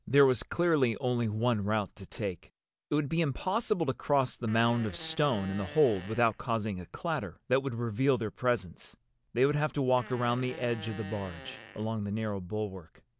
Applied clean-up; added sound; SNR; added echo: none; Fart; 17 dB; none.